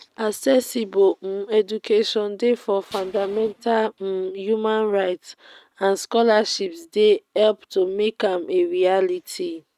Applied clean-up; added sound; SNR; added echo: neural mask model RNNoise.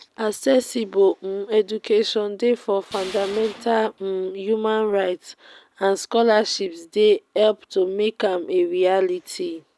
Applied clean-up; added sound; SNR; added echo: none; Tools; 17 dB; none.